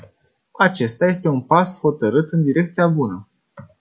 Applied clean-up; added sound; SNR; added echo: none; none; none; none.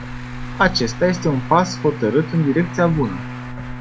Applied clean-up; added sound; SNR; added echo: none; Bowed string instrument + Traffic noise, roadway noise; 9 dB; none.